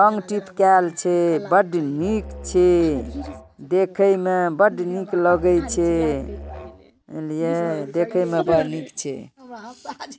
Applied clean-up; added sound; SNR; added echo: none; Musical instrument; 15 dB; none.